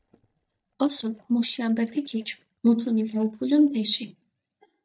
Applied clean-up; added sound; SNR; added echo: neural mask model DeepFilterNet 3.